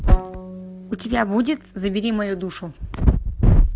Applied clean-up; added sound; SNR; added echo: none; Bowed string instrument; 20 dB; none.